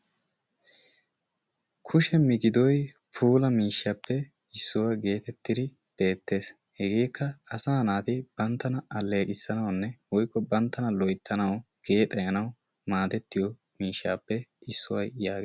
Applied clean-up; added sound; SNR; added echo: none; none; none; none.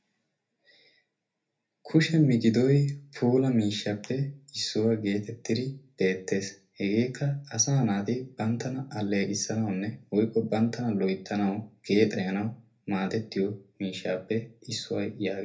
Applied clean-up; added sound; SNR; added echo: none; none; none; reverberation time 0.3 s.